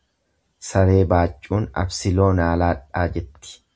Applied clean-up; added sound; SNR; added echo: none; none; none; none.